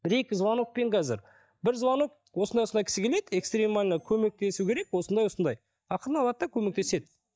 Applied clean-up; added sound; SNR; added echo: neural mask model DeepFilterNet 3.